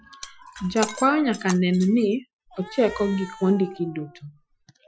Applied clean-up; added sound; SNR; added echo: classical method Wiener filter.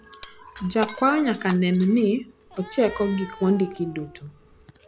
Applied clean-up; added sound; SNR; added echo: none; Shatter + Cat; 16 dB; none.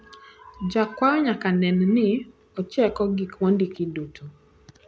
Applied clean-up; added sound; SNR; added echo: none; none; none; none.